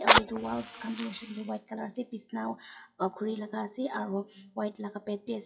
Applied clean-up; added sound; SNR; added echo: classical method WPE with log-MMSE.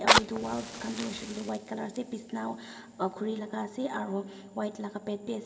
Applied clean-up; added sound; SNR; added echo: none; Fire; -1 dB; reverberation time 1.7 s.